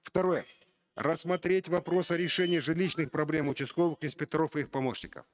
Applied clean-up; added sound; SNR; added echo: neural mask model RNNoise.